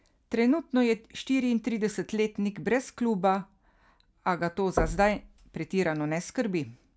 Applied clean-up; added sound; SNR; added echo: none; Knock / Wood; 8 dB; none.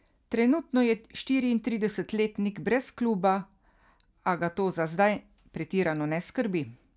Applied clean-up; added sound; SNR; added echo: none; none; none; none.